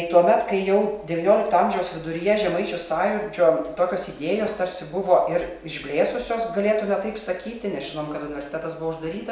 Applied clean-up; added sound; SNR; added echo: none; none; none; none.